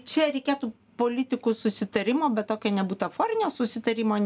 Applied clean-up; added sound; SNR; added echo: none; none; none; none.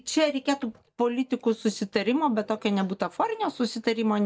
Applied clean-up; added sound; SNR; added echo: neural mask model DeepFilterNet 3.